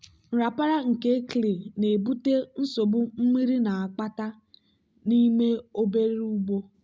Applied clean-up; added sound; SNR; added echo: none; none; none; none.